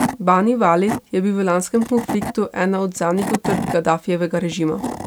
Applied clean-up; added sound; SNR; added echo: none; Wood / Tools; 9 dB; none.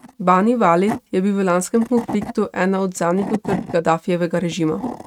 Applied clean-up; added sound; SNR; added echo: neural mask model RNNoise.